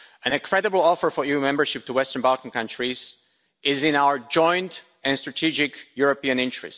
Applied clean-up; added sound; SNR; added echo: none; none; none; none.